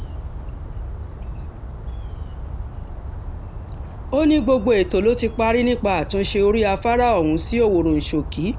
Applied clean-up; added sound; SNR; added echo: none; Bird vocalization, bird call, bird song; 9 dB; none.